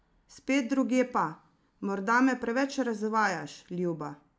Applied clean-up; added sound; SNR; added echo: none; none; none; none.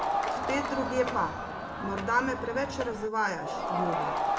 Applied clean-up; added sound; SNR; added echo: none; Crowd; 0 dB; reverberation time 0.6 s.